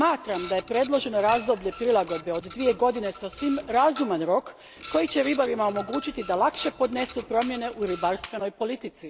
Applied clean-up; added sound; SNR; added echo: none; Printer + Chink, clink; 12 dB; none.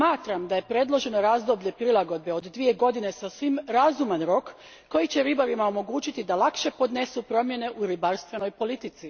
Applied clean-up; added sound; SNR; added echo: none; none; none; none.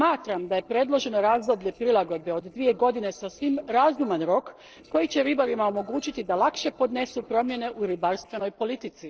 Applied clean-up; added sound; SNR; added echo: neural separator model SepFormer DNS4.